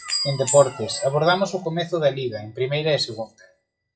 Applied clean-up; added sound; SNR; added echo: classical method WPE with log-MMSE.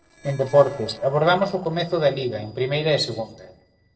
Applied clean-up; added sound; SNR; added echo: neural separator model SepFormer DNS4.